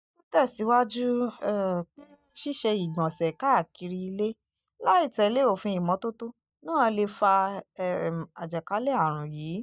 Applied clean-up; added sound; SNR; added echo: neural mask model DeepFilterNet 3.